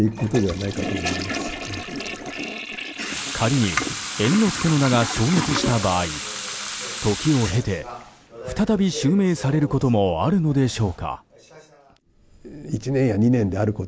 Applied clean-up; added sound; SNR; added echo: none; Toilet flush / Water tap, faucet; 8 dB; none.